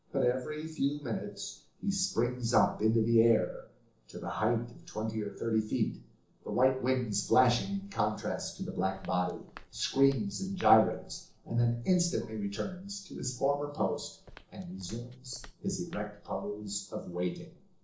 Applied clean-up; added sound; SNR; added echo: neural separator model SepFormer DNS4.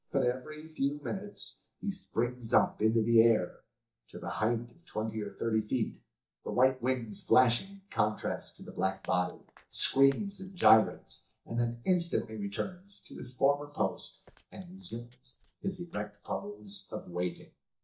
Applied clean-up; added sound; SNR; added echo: neural mask model DeepFilterNet 3.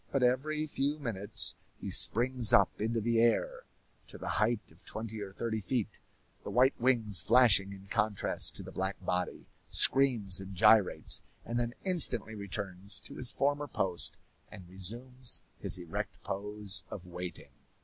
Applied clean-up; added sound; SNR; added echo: none; none; none; none.